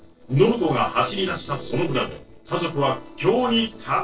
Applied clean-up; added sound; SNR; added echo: neural separator model SepFormer DNS4.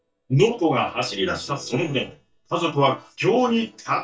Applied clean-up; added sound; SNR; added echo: neural mask model DeepFilterNet 3.